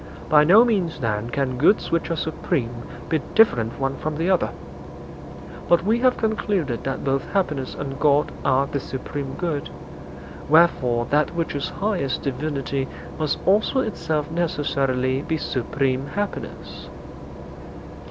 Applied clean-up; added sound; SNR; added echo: none; Engine / Boat, Water vehicle; 12 dB; none.